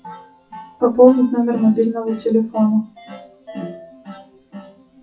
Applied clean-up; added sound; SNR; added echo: classical method WPE with log-MMSE.